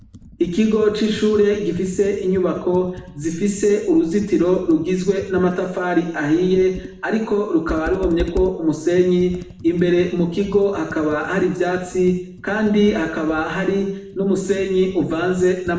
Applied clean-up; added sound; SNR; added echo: none; Computer keyboard; 18 dB; reverberation time 0.7 s.